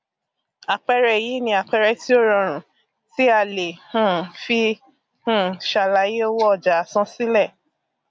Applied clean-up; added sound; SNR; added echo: none; none; none; none.